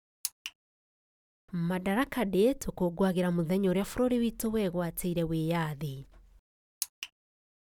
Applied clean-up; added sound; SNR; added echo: none; none; none; none.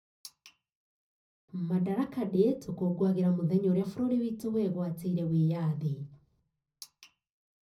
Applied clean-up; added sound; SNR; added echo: none; none; none; reverberation time 0.4 s.